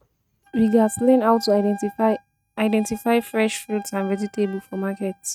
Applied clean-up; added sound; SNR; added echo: neural mask model RNNoise.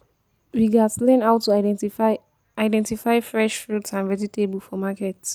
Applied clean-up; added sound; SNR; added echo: none; none; none; none.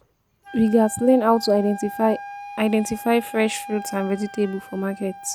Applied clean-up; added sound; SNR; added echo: none; Wind instrument, woodwind instrument; 15 dB; none.